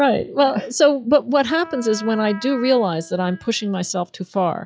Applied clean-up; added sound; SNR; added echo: classical method log-MMSE.